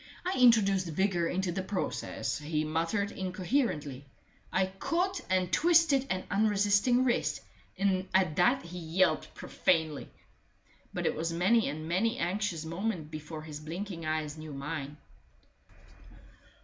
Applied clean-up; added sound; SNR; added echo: none; none; none; none.